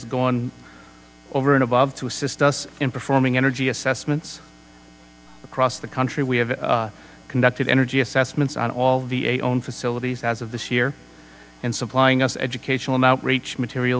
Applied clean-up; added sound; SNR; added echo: none; none; none; none.